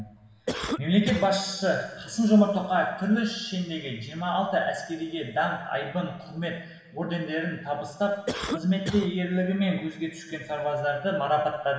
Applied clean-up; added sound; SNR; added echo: none; Cough; 6 dB; reverberation time 1.3 s.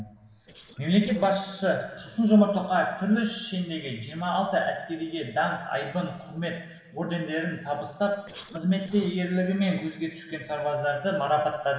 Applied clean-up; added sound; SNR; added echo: neural separator model SepFormer DNS4.